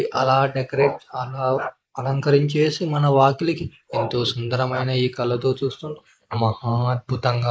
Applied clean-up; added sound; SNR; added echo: neural mask model Resemble Enhance denoiser.